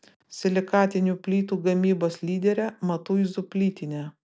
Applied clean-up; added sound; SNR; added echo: none; none; none; none.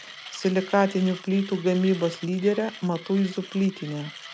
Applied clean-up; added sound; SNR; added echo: none; Mechanisms; 17 dB; none.